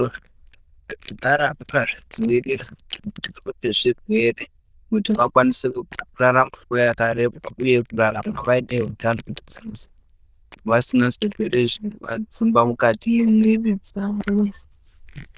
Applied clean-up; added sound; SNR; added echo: neural diffusion model UNIVERSE++.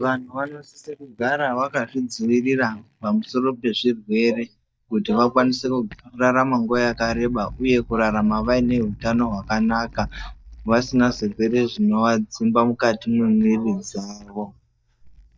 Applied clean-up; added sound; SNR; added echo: neural mask model DeepFilterNet 3.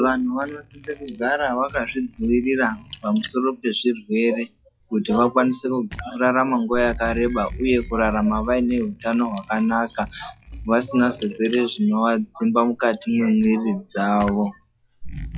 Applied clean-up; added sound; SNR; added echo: classical method log-MMSE.